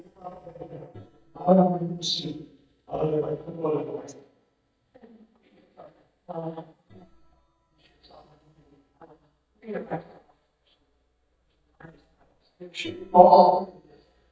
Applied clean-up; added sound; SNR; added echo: neural mask model DeepFilterNet 3.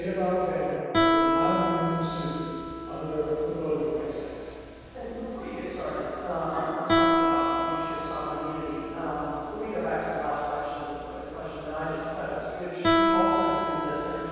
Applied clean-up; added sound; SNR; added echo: none; Guitar; -1 dB; reverberation time 2.2 s.